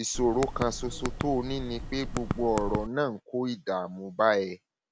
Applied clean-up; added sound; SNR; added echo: none; Typing; 5 dB; none.